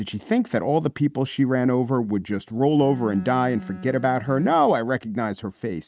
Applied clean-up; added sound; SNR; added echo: neural mask model RNNoise.